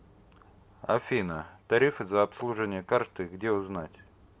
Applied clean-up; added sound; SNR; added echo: none; none; none; none.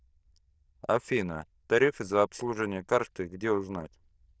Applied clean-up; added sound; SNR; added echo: neural diffusion model UNIVERSE++.